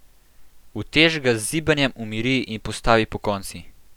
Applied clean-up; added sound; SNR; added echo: none; none; none; none.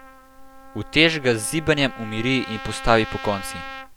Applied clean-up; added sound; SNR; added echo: none; Trumpet; 14 dB; none.